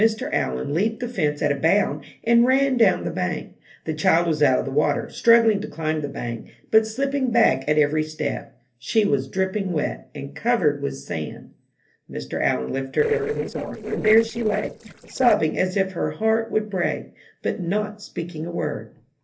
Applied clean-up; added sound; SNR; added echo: neural separator model SepFormer DNS4.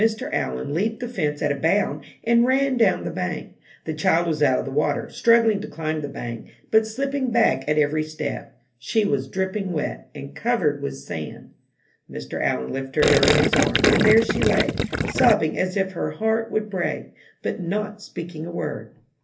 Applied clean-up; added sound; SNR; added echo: none; Gurgling; -3 dB; reverberation time 0.3 s.